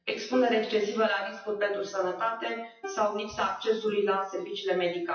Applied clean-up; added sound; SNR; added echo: classical method WPE with log-MMSE.